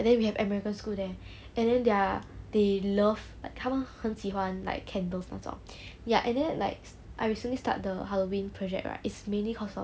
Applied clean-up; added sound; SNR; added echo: none; none; none; none.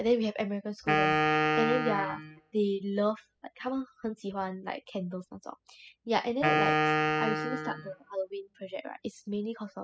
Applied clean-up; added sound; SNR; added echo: classical method spectral subtraction.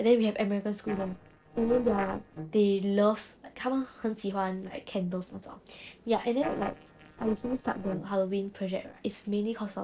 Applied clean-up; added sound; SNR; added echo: neural separator model SepFormer DNS4.